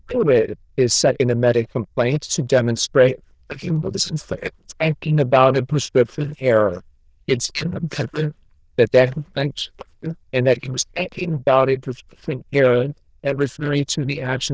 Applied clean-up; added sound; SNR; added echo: neural diffusion model UNIVERSE++.